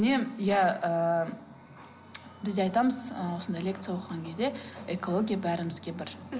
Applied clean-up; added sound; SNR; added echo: none; none; none; none.